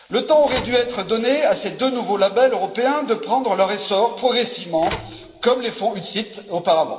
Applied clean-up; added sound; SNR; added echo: none; Telephone; 15 dB; reverberation time 1.5 s.